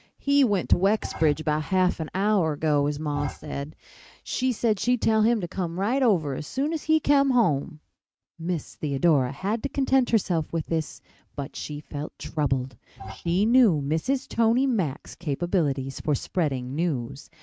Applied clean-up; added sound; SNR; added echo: neural mask model RNNoise.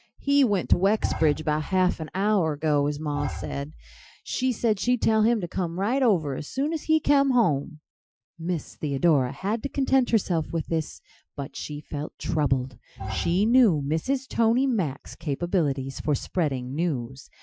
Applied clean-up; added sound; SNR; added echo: classical method Wiener filter.